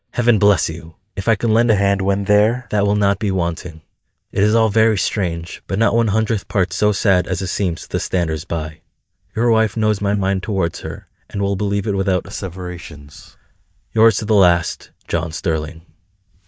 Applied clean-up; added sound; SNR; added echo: neural mask model DeepFilterNet 3.